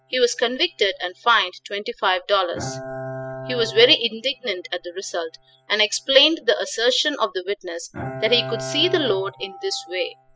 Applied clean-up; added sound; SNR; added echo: classical method spectral subtraction.